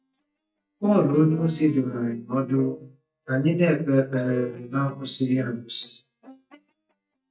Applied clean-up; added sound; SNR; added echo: neural mask model DeepFilterNet 3.